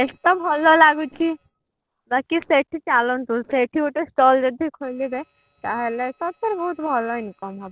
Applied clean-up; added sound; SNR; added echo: neural separator model SepFormer DNS4.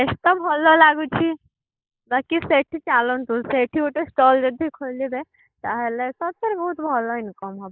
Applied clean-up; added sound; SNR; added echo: neural mask model Resemble Enhance denoiser.